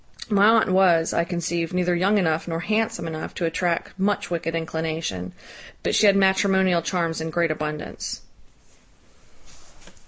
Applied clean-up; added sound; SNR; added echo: none; none; none; none.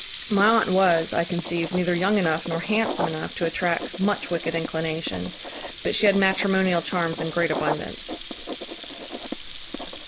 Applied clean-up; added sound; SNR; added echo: none; Writing + Sink (filling or washing) / Water tap, faucet; 6 dB; none.